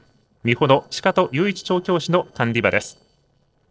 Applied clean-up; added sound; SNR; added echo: neural separator model SepFormer DNS4.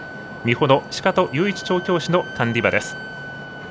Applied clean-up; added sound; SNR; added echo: none; Wind instrument, woodwind instrument; 15 dB; none.